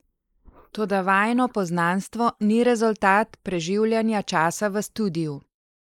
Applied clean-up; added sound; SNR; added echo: neural mask model Resemble Enhance denoiser.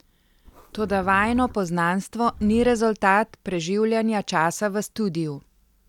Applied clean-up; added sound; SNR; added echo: none; Livestock, farm animals, working animals; 17 dB; none.